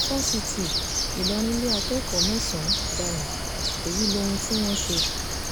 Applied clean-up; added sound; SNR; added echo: none; Bird; -3 dB; none.